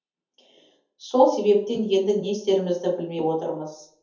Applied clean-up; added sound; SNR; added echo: none; none; none; reverberation time 0.5 s.